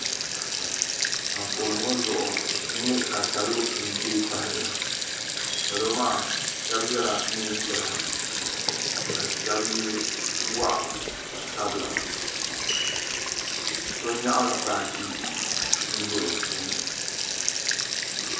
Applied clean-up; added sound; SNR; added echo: none; Sink (filling or washing); -3 dB; reverberation time 0.7 s.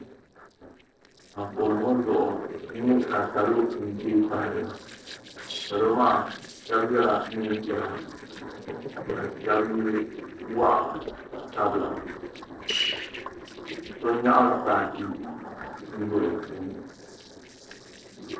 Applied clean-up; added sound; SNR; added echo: neural separator model SepFormer DNS4.